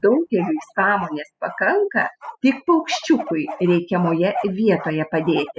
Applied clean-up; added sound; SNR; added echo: classical method spectral subtraction.